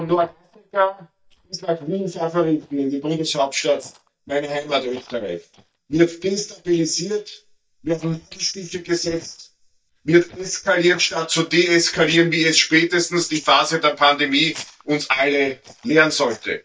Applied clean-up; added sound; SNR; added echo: neural mask model DeepFilterNet 3.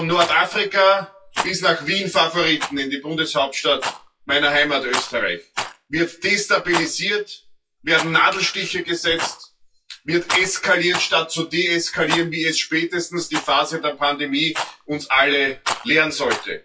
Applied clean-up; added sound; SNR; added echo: classical method WPE with log-MMSE.